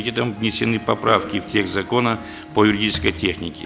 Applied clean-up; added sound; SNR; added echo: none; Harp; 17 dB; none.